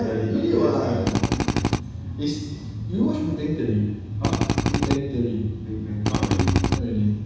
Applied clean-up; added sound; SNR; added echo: none; Drill; -2 dB; reverberation time 1.1 s.